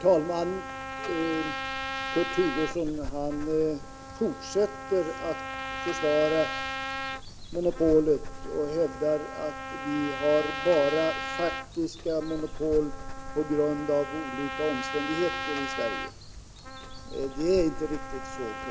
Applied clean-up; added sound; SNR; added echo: none; Dog + Trumpet; 7 dB; none.